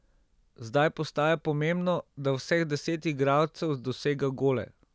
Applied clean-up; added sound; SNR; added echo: none; none; none; none.